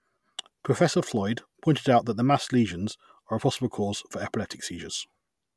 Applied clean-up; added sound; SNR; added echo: none; none; none; none.